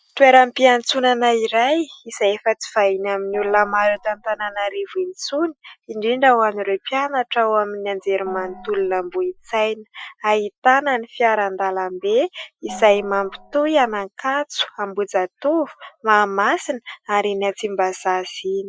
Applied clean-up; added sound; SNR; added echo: classical method Wiener filter.